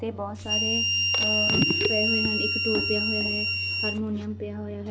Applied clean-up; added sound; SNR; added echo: none; Harmonica; -4 dB; none.